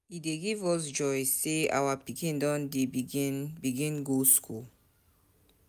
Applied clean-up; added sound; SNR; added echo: none; none; none; none.